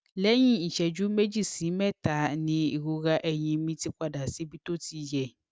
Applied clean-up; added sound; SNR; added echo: none; none; none; none.